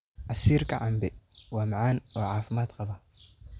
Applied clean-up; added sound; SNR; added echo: none; none; none; none.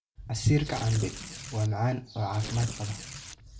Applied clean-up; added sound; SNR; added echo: none; Tearing; 10 dB; reverberation time 0.3 s.